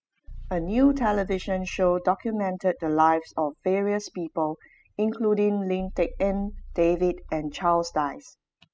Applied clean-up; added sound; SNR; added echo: classical method spectral subtraction.